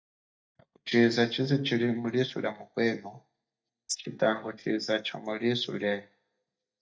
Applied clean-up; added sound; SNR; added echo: neural mask model DeepFilterNet 3.